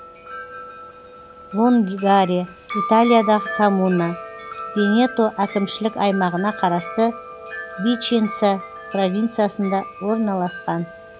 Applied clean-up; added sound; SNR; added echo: none; Wind chime; 12 dB; none.